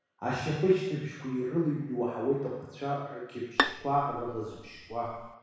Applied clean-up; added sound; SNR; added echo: none; Bowed string instrument; 3 dB; reverberation time 1.1 s.